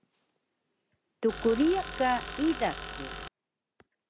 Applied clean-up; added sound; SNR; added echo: none; Tools; 7 dB; none.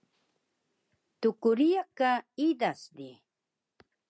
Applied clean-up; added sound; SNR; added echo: none; none; none; none.